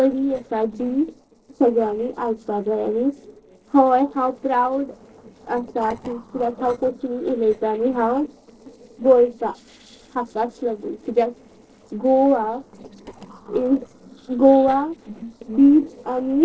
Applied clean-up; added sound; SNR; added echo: neural separator model SepFormer DNS4.